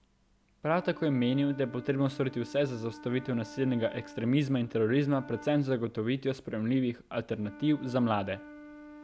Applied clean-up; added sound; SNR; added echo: none; Wind instrument, woodwind instrument; 19 dB; none.